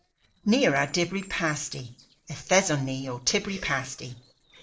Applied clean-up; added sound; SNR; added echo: neural separator model SepFormer DNS4.